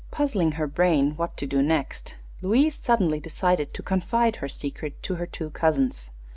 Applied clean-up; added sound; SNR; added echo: none; none; none; none.